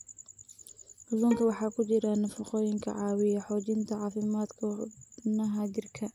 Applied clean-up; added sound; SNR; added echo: none; Bowed string instrument; 14 dB; none.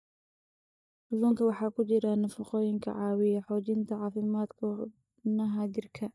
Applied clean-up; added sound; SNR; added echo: neural mask model DeepFilterNet 3.